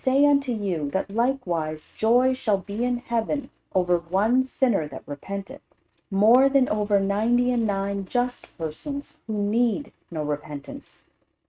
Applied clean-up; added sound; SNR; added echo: neural mask model RNNoise.